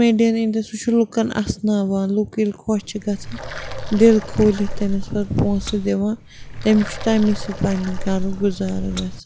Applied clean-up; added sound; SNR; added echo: none; Water; 7 dB; none.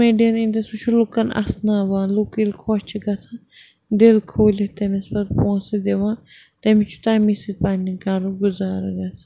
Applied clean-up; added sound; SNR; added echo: none; none; none; none.